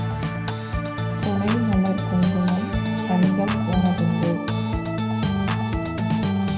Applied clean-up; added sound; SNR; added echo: none; Organ; -1 dB; reverberation time 0.7 s.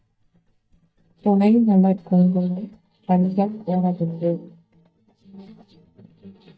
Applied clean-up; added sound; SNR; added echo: neural mask model DeepFilterNet 3.